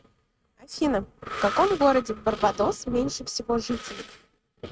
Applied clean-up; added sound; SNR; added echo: neural mask model RNNoise.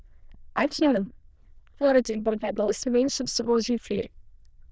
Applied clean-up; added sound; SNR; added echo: neural diffusion model UNIVERSE++.